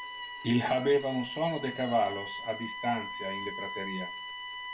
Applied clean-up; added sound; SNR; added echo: none; Bowed string instrument; 8 dB; reverberation time 0.2 s.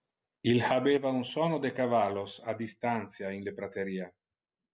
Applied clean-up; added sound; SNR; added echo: none; none; none; none.